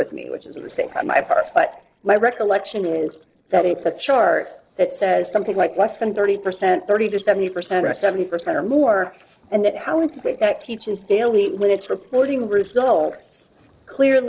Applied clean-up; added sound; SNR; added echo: neural separator model SepFormer DNS4.